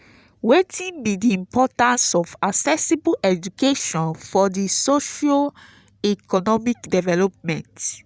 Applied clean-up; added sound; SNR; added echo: none; none; none; none.